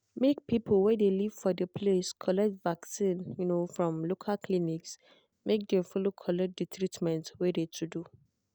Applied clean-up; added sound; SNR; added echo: none; none; none; none.